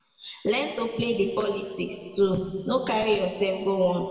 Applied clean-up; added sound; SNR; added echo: none; none; none; reverberation time 1.8 s.